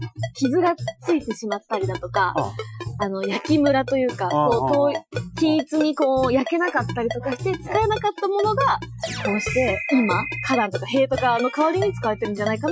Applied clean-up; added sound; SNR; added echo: classical method Wiener filter.